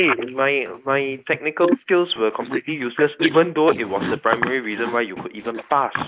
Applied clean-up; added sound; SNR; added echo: neural mask model Resemble Enhance denoiser.